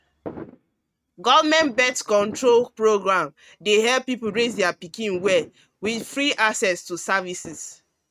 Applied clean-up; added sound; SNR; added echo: neural mask model RNNoise.